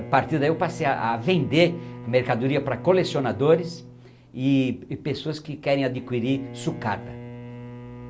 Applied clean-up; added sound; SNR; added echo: none; Bowed string instrument; 15 dB; none.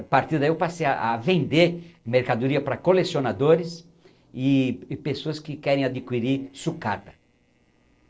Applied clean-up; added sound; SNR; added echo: neural separator model SepFormer DNS4.